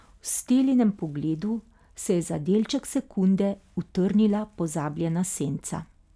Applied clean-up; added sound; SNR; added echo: none; none; none; none.